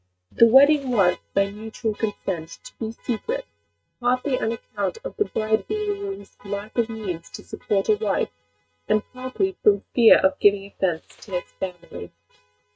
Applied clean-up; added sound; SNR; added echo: neural mask model RNNoise.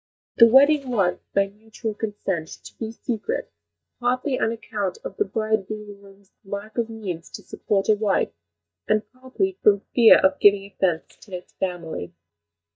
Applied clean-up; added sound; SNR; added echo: neural mask model DeepFilterNet 3.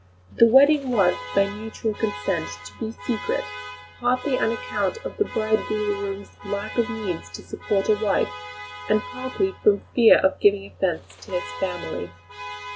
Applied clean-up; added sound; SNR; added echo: none; Alarm; 14 dB; none.